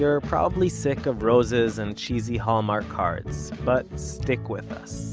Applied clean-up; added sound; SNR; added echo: none; none; none; none.